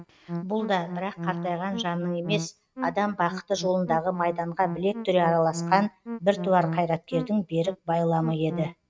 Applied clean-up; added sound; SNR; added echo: neural mask model RNNoise.